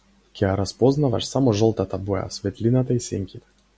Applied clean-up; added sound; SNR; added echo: none; none; none; none.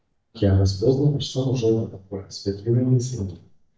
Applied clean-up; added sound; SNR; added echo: neural mask model DeepFilterNet 3.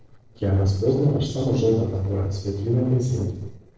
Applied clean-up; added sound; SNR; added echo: neural separator model SepFormer DNS4.